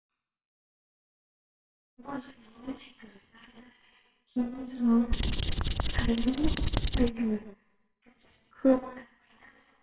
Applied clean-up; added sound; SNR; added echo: neural separator model SepFormer WHAMR!.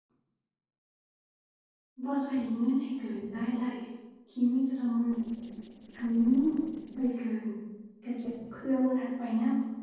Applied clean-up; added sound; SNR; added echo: neural separator model SepFormer DNS4.